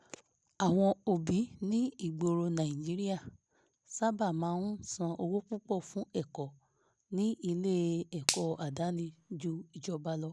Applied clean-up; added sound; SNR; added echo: none; Finger snapping; 4 dB; none.